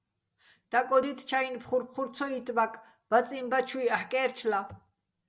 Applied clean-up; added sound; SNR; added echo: none; none; none; none.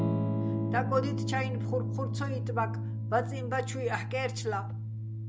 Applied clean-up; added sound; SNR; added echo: none; Electric guitar / Strum; -2 dB; none.